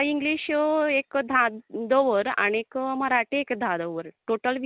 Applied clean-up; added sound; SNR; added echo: none; none; none; none.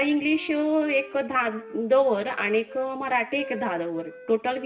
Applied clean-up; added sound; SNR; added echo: none; Wind instrument, woodwind instrument; 19 dB; reverberation time 0.9 s.